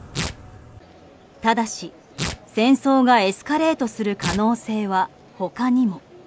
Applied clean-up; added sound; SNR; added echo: none; Tearing; 14 dB; none.